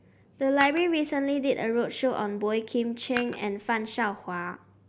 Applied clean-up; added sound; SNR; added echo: none; Dishes, pots, and pans; 13 dB; none.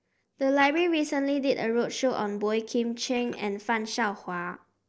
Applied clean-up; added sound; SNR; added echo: neural separator model SepFormer DNS4.